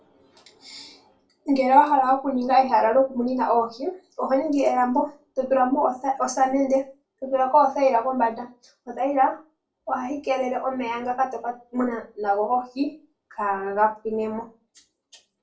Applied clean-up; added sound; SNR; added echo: none; none; none; reverberation time 0.3 s.